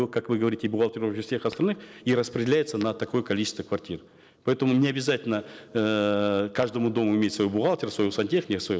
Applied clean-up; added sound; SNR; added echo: neural separator model SepFormer DNS4.